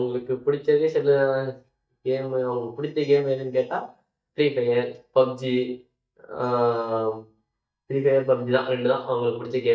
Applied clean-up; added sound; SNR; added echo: neural mask model DeepFilterNet 3.